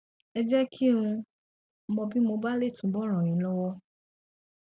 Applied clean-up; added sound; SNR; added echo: none; none; none; none.